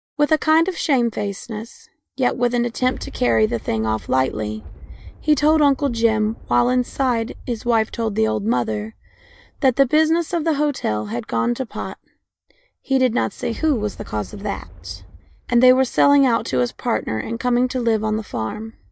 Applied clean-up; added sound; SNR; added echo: neural mask model DeepFilterNet 3.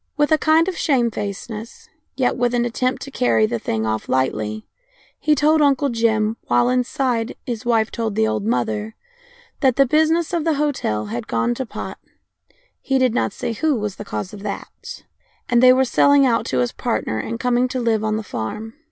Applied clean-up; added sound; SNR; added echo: none; none; none; none.